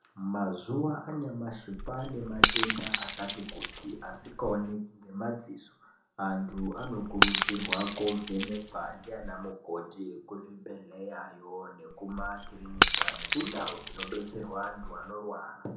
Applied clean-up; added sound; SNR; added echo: none; Shatter / Crushing; -4 dB; reverberation time 1.0 s.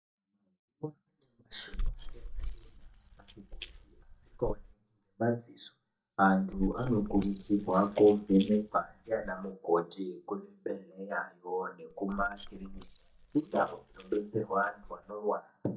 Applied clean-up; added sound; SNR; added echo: neural mask model DeepFilterNet 3.